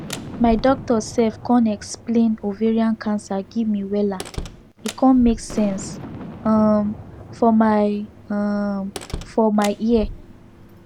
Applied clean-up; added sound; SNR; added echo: none; Boom + Slam; 14 dB; none.